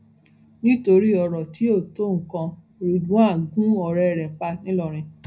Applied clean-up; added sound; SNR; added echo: none; none; none; reverberation time 0.4 s.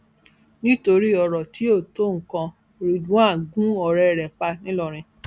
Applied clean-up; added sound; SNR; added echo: none; none; none; none.